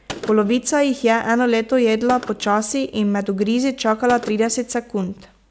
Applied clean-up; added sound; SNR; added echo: none; Gunshot, gunfire; 20 dB; none.